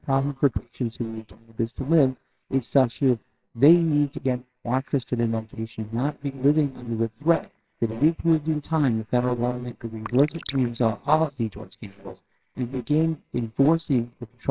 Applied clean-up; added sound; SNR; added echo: neural separator model SepFormer WHAMR!.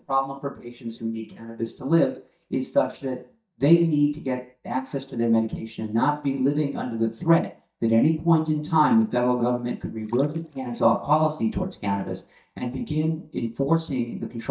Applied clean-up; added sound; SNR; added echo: neural mask model DeepFilterNet 3.